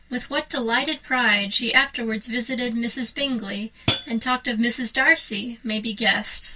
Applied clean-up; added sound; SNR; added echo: none; Hi-hat; 2 dB; reverberation time 0.1 s.